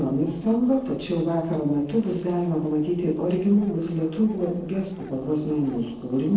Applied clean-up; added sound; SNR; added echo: neural separator model SepFormer DNS4.